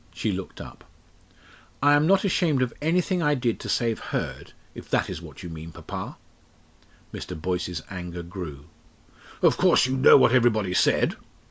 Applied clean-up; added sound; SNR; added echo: none; none; none; none.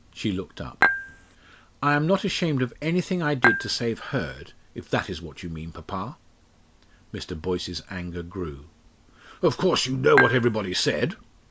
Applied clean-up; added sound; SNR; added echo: none; Dishes, pots, and pans / Chink, clink; -3 dB; none.